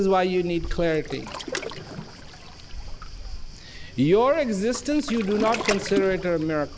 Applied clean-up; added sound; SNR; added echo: none; Waves, surf; 9 dB; none.